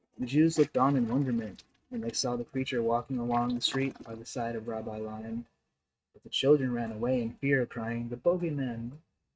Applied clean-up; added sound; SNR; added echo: neural mask model RNNoise.